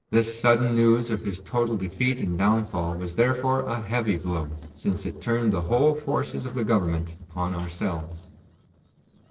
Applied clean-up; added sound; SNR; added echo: neural separator model SepFormer DNS4.